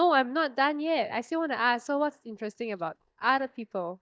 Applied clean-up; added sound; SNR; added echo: neural mask model DeepFilterNet 3.